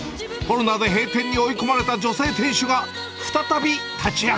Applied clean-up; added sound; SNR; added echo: none; none; none; none.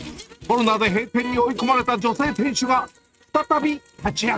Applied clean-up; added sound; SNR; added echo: neural mask model RNNoise.